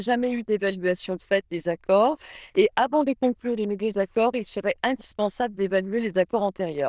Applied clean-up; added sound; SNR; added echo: neural diffusion model UNIVERSE++.